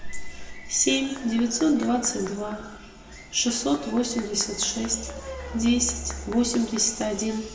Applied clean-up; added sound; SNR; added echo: none; Mechanisms; 17 dB; reverberation time 0.7 s.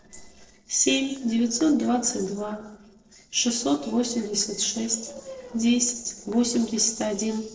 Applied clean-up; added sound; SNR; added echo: neural separator model SepFormer DNS4.